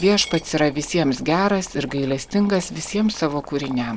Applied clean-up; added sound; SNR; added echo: none; Coin (dropping) + Boiling; 18 dB; none.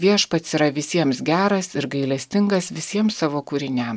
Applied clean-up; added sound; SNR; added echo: none; none; none; none.